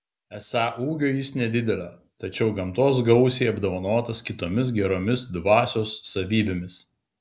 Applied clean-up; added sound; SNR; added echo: none; none; none; none.